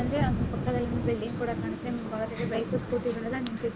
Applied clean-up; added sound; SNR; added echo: none; Thunder; 2 dB; none.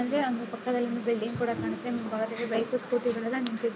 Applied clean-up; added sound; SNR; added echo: none; none; none; none.